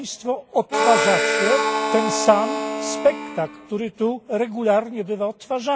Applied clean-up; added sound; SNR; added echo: none; Harmonica; 0 dB; none.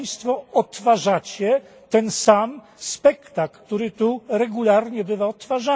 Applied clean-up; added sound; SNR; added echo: none; none; none; none.